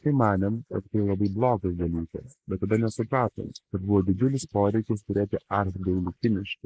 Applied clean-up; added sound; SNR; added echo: neural mask model Resemble Enhance denoiser.